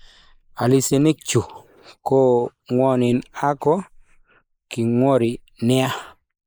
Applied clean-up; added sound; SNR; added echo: neural mask model Resemble Enhance denoiser.